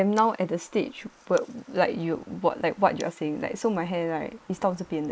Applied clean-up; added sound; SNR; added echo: neural mask model Resemble Enhance denoiser.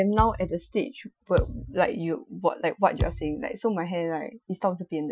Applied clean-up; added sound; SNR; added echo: classical method Wiener filter.